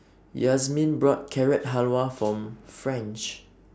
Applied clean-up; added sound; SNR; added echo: none; none; none; none.